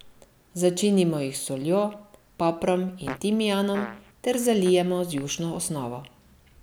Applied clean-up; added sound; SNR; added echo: none; Fart; 18 dB; none.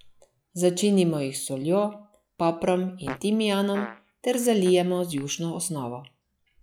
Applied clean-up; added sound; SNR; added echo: classical method log-MMSE.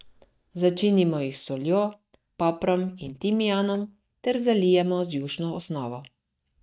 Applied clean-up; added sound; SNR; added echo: neural mask model DeepFilterNet 3.